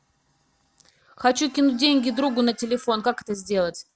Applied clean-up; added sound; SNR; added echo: none; none; none; none.